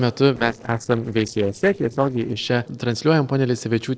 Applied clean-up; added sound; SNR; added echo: neural separator model SepFormer DNS4.